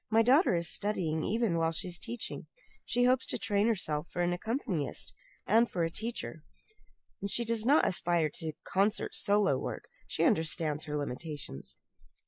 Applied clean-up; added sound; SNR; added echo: neural mask model Resemble Enhance denoiser.